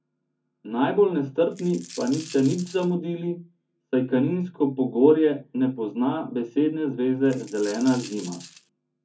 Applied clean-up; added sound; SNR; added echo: none; Coin (dropping); 18 dB; reverberation time 0.3 s.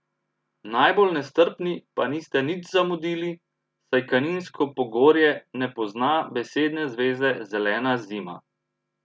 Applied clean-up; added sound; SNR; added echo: none; none; none; none.